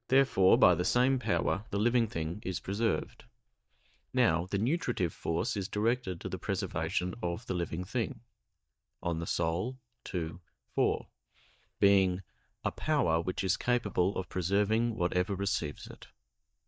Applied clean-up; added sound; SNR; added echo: neural mask model DeepFilterNet 3.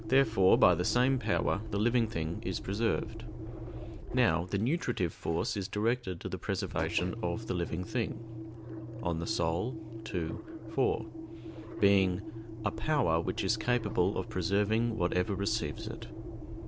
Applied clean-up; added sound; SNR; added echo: none; Engine; 10 dB; none.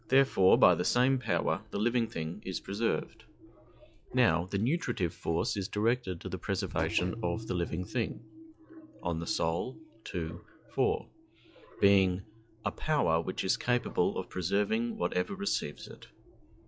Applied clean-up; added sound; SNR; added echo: classical method log-MMSE.